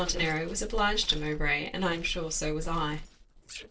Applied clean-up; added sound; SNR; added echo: neural separator model SepFormer DNS4.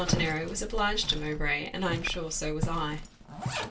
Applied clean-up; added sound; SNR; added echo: none; Zipper (clothing); 6 dB; reverberation time 0.2 s.